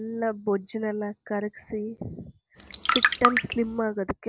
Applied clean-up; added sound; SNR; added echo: none; Trickle, dribble; -4 dB; none.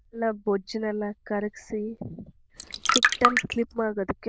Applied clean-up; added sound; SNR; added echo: neural diffusion model UNIVERSE++.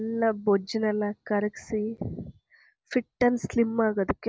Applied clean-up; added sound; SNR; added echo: none; none; none; none.